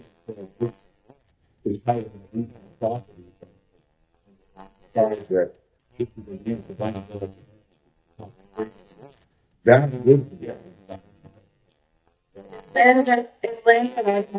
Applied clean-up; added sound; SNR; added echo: neural mask model DeepFilterNet 3.